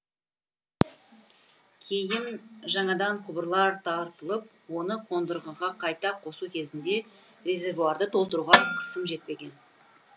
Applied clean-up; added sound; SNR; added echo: none; none; none; none.